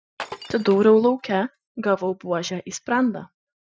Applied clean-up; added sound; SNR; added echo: classical method Wiener filter.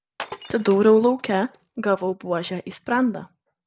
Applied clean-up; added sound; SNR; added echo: none; Glass; 19 dB; none.